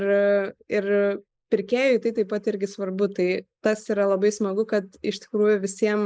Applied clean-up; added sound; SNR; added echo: neural mask model Resemble Enhance denoiser.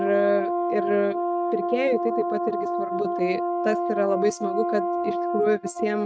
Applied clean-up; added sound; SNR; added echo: neural mask model RNNoise.